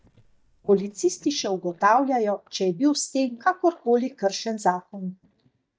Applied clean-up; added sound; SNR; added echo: neural mask model DeepFilterNet 3.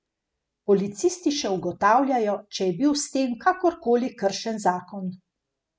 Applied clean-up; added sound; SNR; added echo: none; none; none; none.